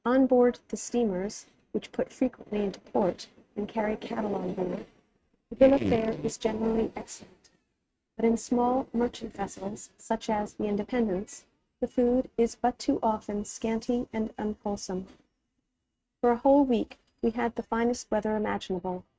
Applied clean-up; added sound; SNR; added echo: neural mask model RNNoise.